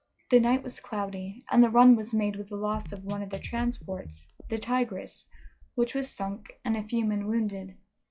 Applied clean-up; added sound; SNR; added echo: classical method log-MMSE.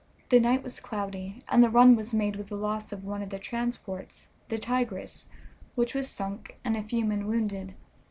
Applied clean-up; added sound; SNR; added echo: none; none; none; none.